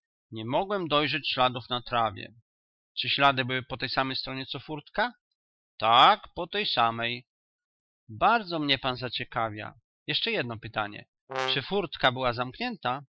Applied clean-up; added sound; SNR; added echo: classical method Wiener filter.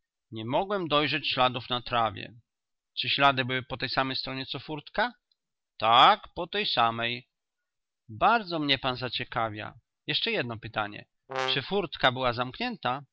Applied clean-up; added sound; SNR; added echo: none; Brass instrument; 8 dB; none.